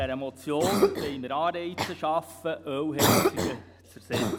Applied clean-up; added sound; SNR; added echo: none; Cough; -2 dB; none.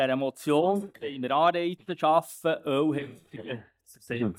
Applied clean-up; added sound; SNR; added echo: neural mask model DeepFilterNet 3.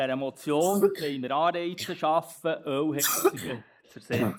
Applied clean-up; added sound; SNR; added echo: neural mask model Resemble Enhance denoiser.